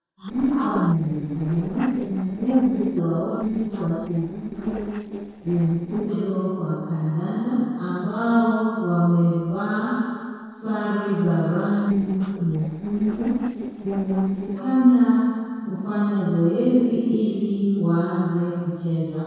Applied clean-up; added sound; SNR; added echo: neural separator model SepFormer DNS4.